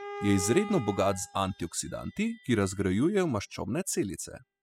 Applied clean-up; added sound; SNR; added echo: classical method spectral subtraction.